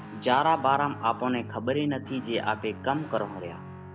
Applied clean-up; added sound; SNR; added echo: none; Guitar; 13 dB; none.